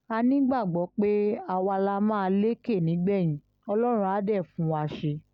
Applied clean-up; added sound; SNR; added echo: none; none; none; none.